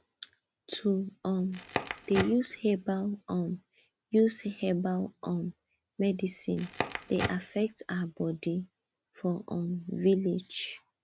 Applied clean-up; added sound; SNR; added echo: none; Crackle; 8 dB; none.